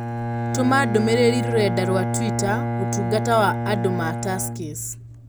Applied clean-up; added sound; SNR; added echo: none; Bowed string instrument; 2 dB; none.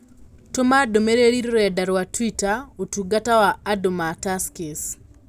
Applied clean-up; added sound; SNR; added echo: none; none; none; none.